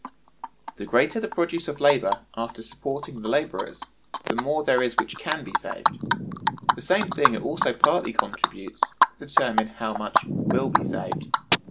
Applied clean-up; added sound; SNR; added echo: none; Animal; -1 dB; none.